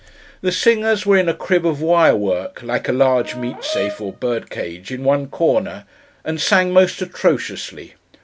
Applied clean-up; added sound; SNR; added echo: none; Brass instrument; 11 dB; none.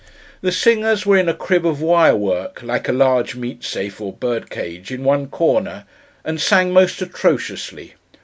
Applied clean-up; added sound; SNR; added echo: none; none; none; none.